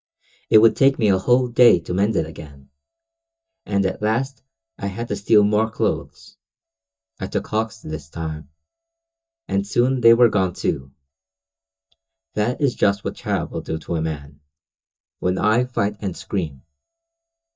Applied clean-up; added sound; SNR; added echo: neural mask model DeepFilterNet 3.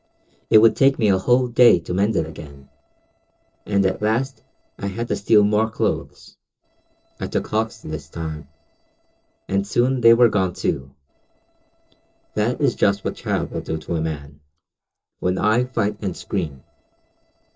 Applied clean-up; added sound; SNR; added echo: neural separator model SepFormer DNS4.